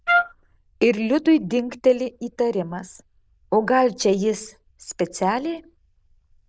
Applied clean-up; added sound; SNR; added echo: neural diffusion model UNIVERSE++.